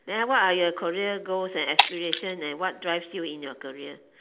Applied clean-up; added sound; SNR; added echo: none; Shatter; 1 dB; none.